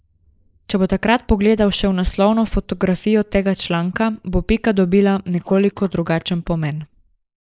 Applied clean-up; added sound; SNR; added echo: neural mask model Resemble Enhance denoiser.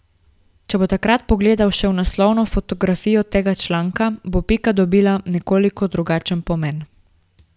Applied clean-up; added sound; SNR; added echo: none; none; none; none.